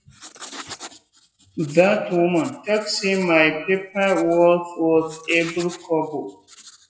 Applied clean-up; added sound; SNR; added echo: classical method WPE with log-MMSE.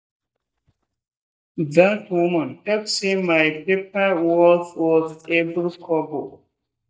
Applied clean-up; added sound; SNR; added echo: neural mask model DeepFilterNet 3.